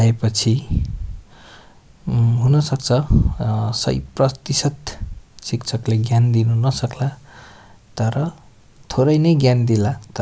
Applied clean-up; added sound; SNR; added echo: none; none; none; none.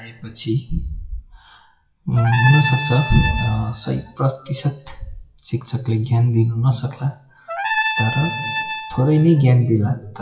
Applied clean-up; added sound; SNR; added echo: classical method WPE with log-MMSE.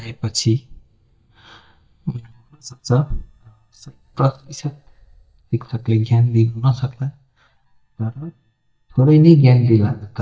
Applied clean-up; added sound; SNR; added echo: neural mask model DeepFilterNet 3.